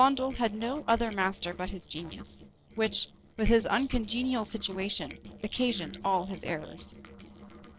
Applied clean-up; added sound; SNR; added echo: neural separator model SepFormer DNS4.